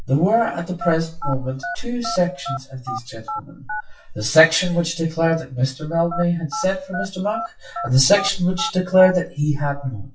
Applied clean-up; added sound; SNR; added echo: classical method WPE with log-MMSE.